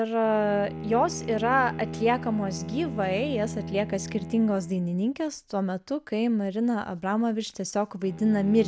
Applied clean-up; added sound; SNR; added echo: none; Bowed string instrument; 12 dB; none.